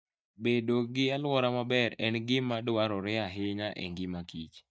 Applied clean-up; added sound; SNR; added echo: neural mask model DeepFilterNet 3.